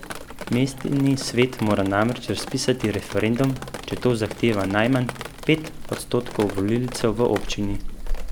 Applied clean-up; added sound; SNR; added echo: none; Drip; 8 dB; none.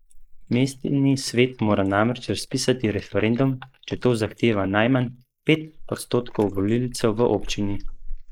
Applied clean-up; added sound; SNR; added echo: neural mask model Resemble Enhance denoiser.